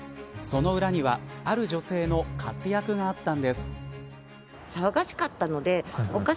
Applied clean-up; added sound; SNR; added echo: none; none; none; none.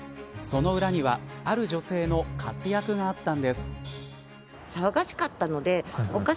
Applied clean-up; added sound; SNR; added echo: none; Hi-hat; 18 dB; none.